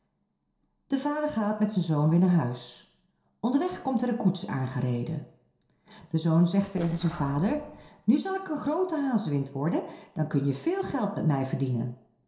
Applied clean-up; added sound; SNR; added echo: neural separator model SepFormer DNS4.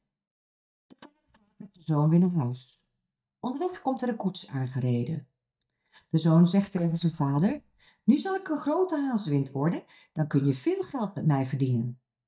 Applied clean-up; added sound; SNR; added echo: neural mask model DeepFilterNet 3.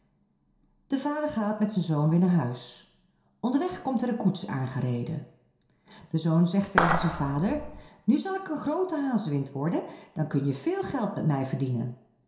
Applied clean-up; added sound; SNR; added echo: none; Clapping; 0 dB; reverberation time 0.7 s.